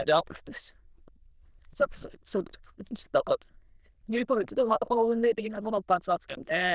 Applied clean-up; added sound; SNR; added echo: neural diffusion model UNIVERSE++.